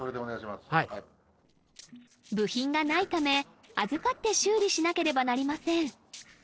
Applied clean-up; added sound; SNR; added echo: neural separator model SepFormer DNS4.